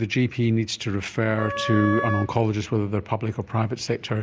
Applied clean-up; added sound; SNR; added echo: none; Wind instrument, woodwind instrument; 6 dB; none.